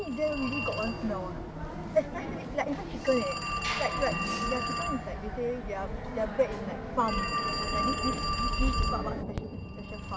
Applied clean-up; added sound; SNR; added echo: none; Telephone; 0 dB; none.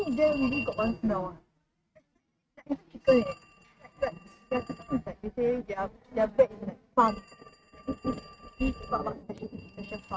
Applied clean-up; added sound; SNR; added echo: neural mask model RNNoise.